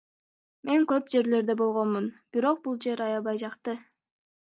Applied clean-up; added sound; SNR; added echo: none; none; none; none.